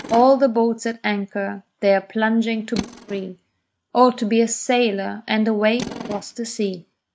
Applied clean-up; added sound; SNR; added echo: neural mask model RNNoise.